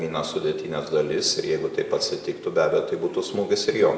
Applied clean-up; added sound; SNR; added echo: none; none; none; none.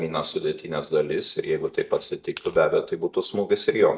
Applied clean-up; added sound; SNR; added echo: neural mask model DeepFilterNet 3.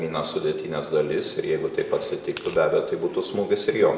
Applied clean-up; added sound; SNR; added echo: none; Tearing; 20 dB; none.